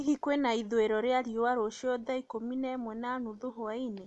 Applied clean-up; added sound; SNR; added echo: none; none; none; none.